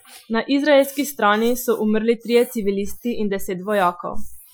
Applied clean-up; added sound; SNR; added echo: classical method Wiener filter.